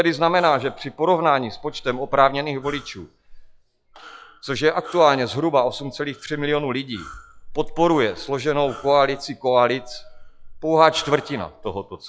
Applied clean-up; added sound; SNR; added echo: classical method log-MMSE.